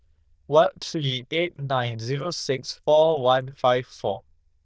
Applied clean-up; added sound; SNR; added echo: neural diffusion model UNIVERSE++.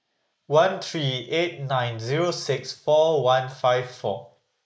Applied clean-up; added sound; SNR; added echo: neural mask model Resemble Enhance denoiser.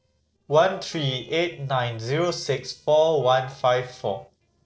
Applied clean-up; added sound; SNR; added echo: neural separator model SepFormer DNS4.